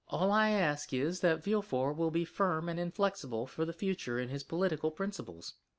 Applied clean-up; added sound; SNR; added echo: none; none; none; none.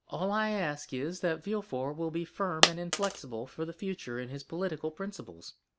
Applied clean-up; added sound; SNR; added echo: none; Coin (dropping); -2 dB; none.